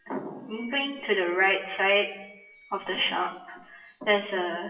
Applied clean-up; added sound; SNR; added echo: classical method WPE with log-MMSE.